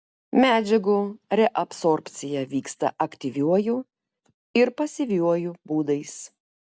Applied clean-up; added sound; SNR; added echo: none; none; none; none.